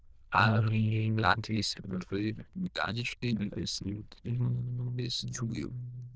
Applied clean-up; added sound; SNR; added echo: neural diffusion model UNIVERSE++.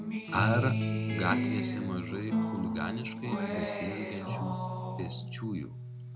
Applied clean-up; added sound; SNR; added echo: none; Acoustic guitar; -3 dB; none.